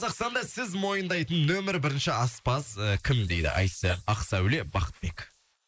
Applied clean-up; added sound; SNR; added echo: neural mask model Resemble Enhance denoiser.